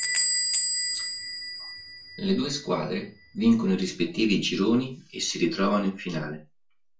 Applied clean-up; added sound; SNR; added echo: none; Door / Bell; 5 dB; reverberation time 0.2 s.